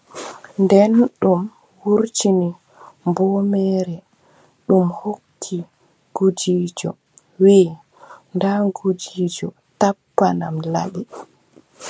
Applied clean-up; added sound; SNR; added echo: none; none; none; none.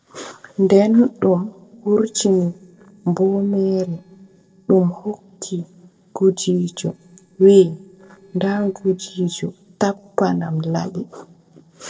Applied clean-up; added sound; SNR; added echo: neural separator model SepFormer DNS4.